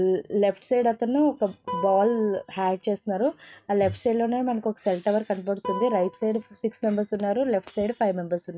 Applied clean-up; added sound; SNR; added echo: neural mask model RNNoise.